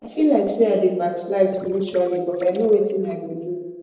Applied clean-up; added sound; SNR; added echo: neural separator model SepFormer DNS4.